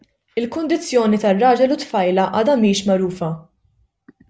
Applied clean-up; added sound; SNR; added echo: none; none; none; none.